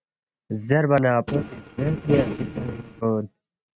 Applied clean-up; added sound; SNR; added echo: neural mask model RNNoise.